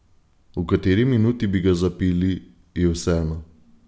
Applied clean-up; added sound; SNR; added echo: none; none; none; none.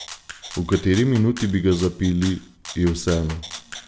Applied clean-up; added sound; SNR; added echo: none; Rattle (instrument); 16 dB; none.